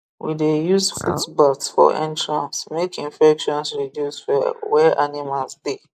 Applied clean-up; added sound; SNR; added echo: neural mask model Resemble Enhance denoiser.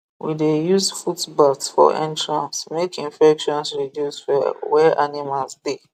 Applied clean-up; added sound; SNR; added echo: none; none; none; none.